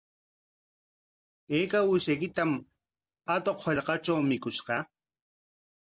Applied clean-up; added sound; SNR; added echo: none; none; none; none.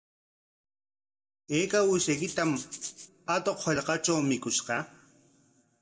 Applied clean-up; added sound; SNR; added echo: none; Rattle (instrument); 11 dB; reverberation time 1.4 s.